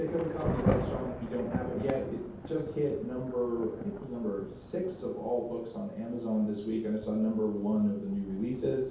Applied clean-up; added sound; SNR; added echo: none; Thunder / Rain; 6 dB; reverberation time 0.7 s.